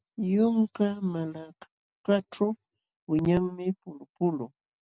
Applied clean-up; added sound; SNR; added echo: none; none; none; none.